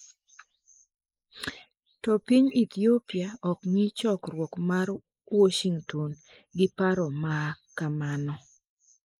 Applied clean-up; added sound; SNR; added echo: neural mask model Resemble Enhance denoiser.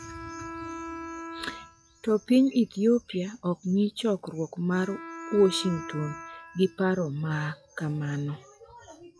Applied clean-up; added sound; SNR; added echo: classical method log-MMSE.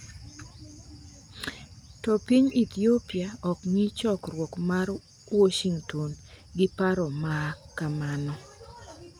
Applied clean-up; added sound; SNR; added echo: none; none; none; none.